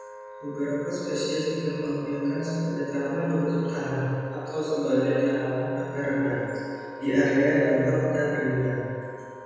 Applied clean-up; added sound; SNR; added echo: none; Wind instrument, woodwind instrument; 16 dB; reverberation time 2.1 s.